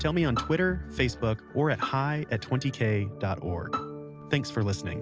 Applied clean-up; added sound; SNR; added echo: none; Bowed string instrument; 12 dB; none.